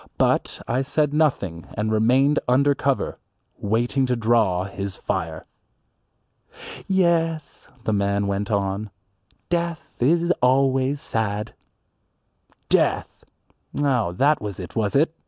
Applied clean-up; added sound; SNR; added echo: none; none; none; none.